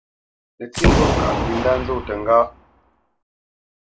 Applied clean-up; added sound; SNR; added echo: none; Boom; -3 dB; none.